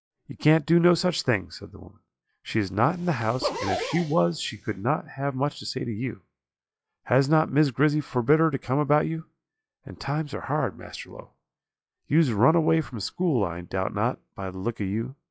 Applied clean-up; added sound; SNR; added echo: classical method log-MMSE.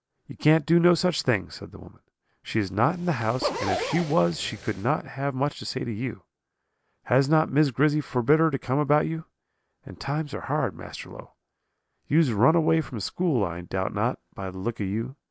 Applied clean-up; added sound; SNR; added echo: none; Zipper (clothing); 7 dB; none.